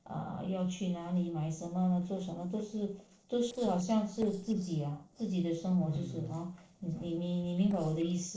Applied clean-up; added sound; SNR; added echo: neural separator model SepFormer DNS4.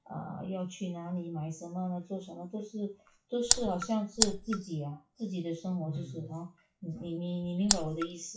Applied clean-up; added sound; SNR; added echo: classical method WPE with log-MMSE.